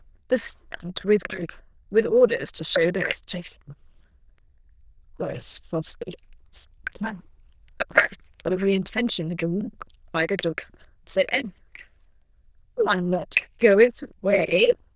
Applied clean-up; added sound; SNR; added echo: neural diffusion model UNIVERSE++.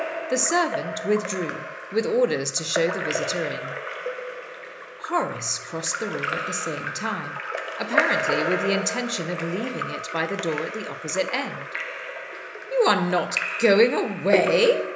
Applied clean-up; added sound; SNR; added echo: none; Drip / Trickle, dribble / Splash, splatter; 4 dB; none.